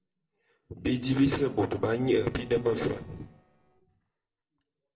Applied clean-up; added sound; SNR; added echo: neural separator model SepFormer DNS4.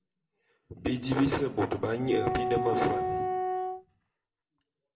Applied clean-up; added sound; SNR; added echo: none; Wind instrument, woodwind instrument; 1 dB; reverberation time 0.7 s.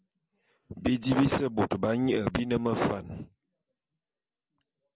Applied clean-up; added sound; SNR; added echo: none; none; none; none.